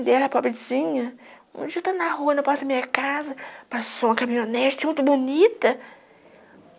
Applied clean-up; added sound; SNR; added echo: none; none; none; none.